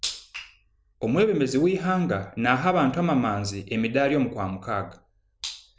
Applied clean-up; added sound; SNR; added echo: none; none; none; none.